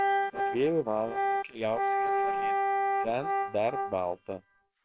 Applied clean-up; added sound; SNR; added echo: neural separator model SepFormer WHAM!.